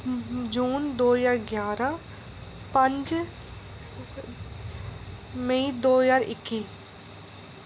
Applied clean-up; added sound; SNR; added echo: none; none; none; none.